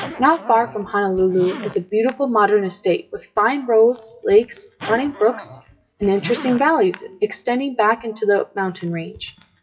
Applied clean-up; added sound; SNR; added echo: classical method WPE with log-MMSE.